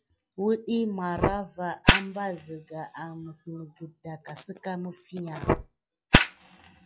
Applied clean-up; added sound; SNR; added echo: classical method log-MMSE.